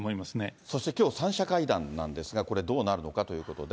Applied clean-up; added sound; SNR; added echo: none; none; none; none.